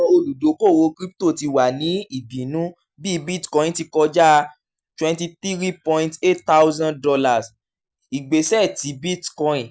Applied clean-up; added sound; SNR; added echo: none; none; none; none.